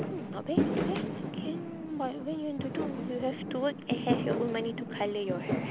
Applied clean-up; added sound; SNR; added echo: none; Fireworks; -1 dB; none.